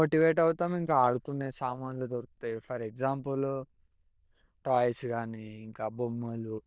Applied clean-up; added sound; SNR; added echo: neural diffusion model UNIVERSE++.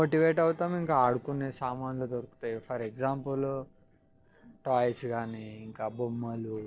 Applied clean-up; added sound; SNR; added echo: neural separator model SepFormer DNS4.